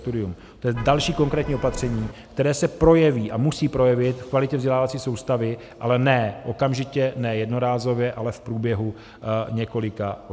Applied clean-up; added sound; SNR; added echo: none; Vehicle horn, car horn, honking; 10 dB; none.